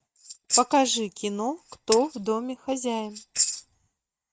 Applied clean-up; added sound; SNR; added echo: neural mask model RNNoise.